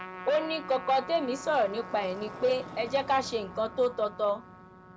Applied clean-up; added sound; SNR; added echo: none; Trumpet + Motorcycle; 14 dB; none.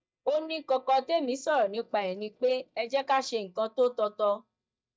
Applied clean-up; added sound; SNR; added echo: neural mask model DeepFilterNet 3.